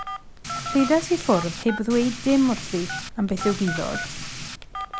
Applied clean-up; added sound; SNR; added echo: none; Telephone + Rain; 8 dB; none.